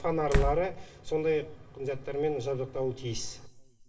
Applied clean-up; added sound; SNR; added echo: none; Slam; 0 dB; reverberation time 0.8 s.